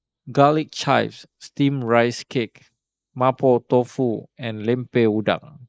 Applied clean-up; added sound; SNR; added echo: neural mask model Resemble Enhance denoiser.